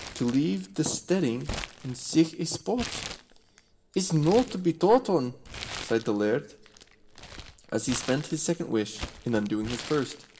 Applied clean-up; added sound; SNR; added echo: none; Crumpling, crinkling; 14 dB; reverberation time 0.5 s.